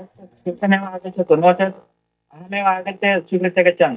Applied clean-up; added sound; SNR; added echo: neural mask model DeepFilterNet 3.